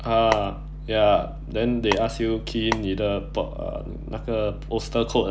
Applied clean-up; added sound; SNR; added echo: none; Telephone; 6 dB; none.